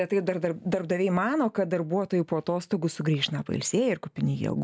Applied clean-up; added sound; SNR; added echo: none; none; none; none.